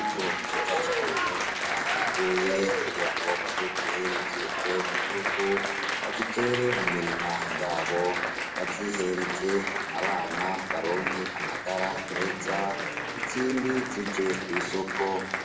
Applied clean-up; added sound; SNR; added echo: none; Applause; -1 dB; reverberation time 1.3 s.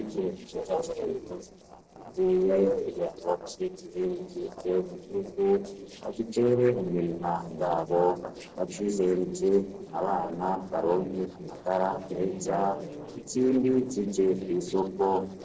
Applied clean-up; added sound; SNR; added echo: neural separator model SepFormer DNS4.